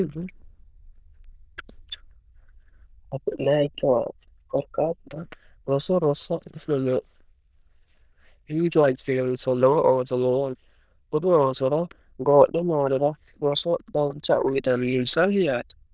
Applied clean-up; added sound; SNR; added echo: neural diffusion model UNIVERSE++.